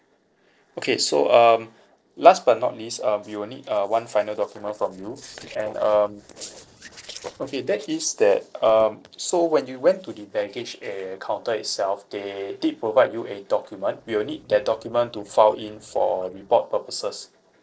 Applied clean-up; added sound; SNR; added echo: neural separator model SepFormer DNS4.